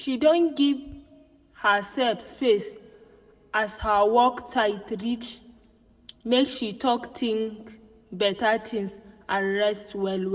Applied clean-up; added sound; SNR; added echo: none; none; none; reverberation time 0.6 s.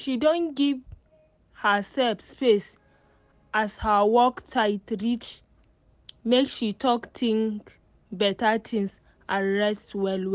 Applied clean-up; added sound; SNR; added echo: none; none; none; none.